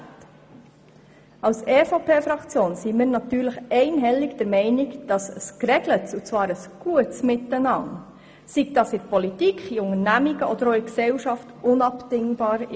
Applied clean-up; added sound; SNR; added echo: none; none; none; none.